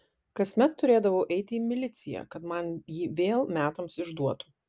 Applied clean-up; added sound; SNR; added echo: none; none; none; none.